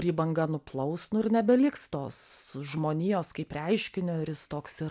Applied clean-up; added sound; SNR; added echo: none; none; none; none.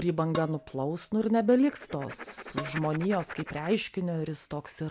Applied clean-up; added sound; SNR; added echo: none; Dishes, pots, and pans + Writing; 13 dB; none.